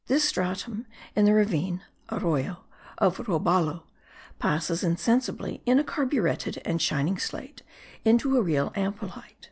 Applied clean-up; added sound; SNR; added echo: none; none; none; none.